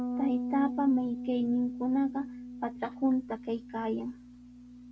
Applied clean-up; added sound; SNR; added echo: none; Bass guitar; 7 dB; none.